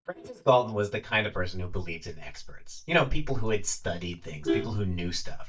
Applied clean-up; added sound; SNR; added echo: neural mask model DeepFilterNet 3.